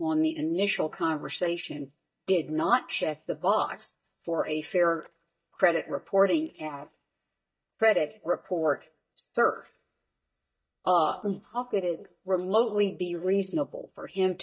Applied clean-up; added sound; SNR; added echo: neural mask model DeepFilterNet 3.